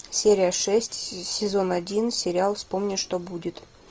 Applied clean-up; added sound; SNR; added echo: none; none; none; none.